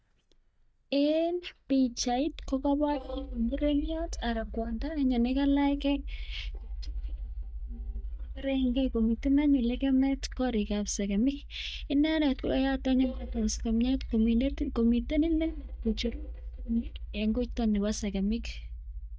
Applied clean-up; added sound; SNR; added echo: neural mask model DeepFilterNet 3.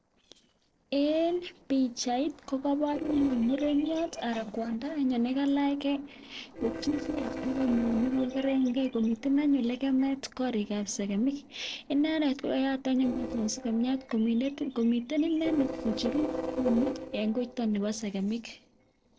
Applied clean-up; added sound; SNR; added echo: neural separator model SepFormer DNS4.